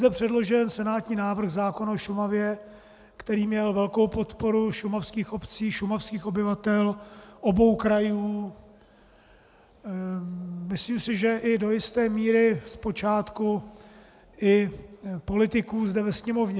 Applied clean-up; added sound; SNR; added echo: none; none; none; none.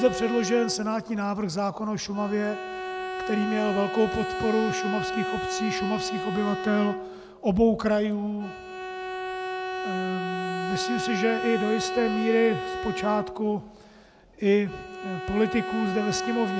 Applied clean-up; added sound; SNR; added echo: none; Bowed string instrument; 5 dB; none.